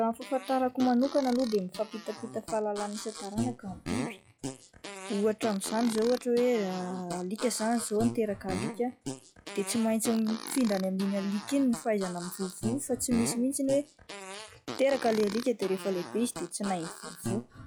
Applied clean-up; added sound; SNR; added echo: classical method log-MMSE.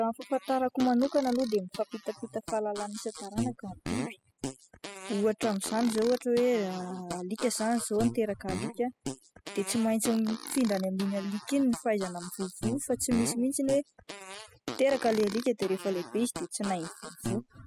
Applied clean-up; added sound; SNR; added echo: classical method spectral subtraction.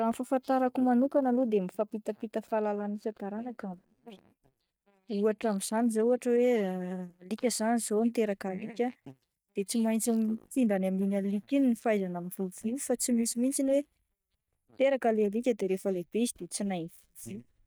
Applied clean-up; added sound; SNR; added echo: neural mask model DeepFilterNet 3.